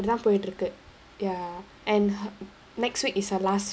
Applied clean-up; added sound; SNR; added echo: none; none; none; none.